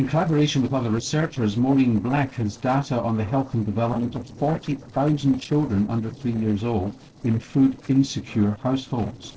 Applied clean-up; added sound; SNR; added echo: neural separator model SepFormer DNS4.